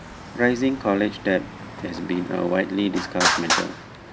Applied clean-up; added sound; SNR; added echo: none; Traffic noise, roadway noise; 5 dB; none.